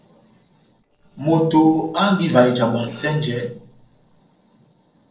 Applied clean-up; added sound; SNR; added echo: neural separator model SepFormer DNS4.